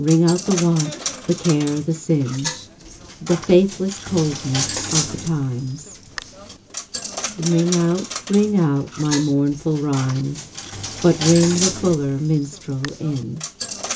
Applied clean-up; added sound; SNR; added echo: none; Coin (dropping); 9 dB; reverberation time 0.2 s.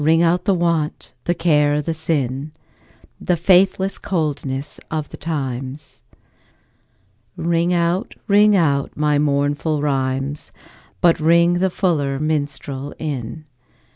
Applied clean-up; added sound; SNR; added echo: none; none; none; none.